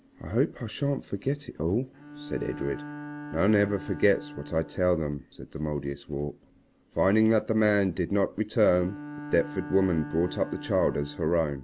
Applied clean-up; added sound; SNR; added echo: none; Bowed string instrument; 15 dB; none.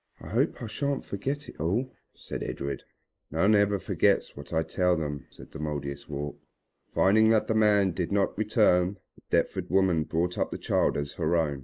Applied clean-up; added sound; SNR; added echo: neural mask model Resemble Enhance denoiser.